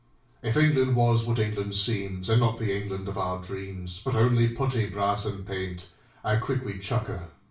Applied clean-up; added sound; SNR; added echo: none; none; none; reverberation time 0.3 s.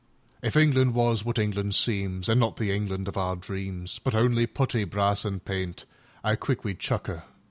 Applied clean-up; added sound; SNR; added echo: none; none; none; none.